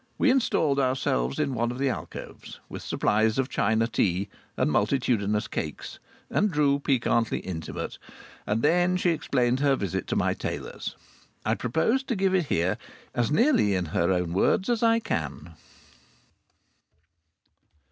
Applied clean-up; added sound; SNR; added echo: none; none; none; none.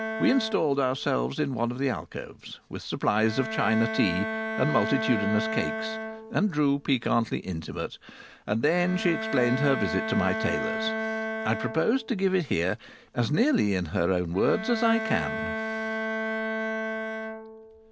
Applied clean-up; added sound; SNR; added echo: none; Bowed string instrument; 6 dB; none.